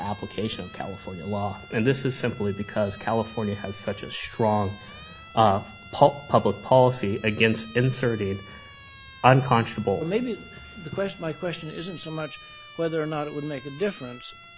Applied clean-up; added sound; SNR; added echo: none; Siren; 18 dB; none.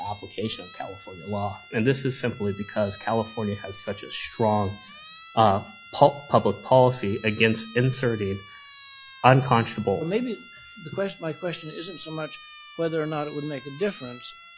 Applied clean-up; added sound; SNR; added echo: classical method log-MMSE.